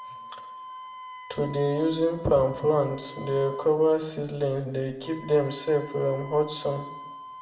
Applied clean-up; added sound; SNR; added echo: none; Wind instrument, woodwind instrument; 16 dB; reverberation time 0.6 s.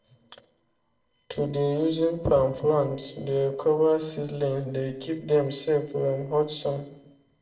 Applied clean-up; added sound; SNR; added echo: neural separator model SepFormer DNS4.